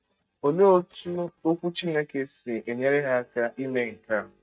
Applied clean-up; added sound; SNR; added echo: neural mask model DeepFilterNet 3.